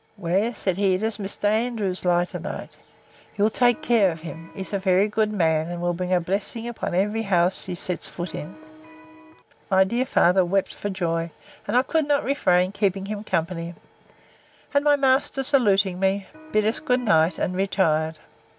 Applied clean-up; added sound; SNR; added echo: none; Electric guitar; 20 dB; none.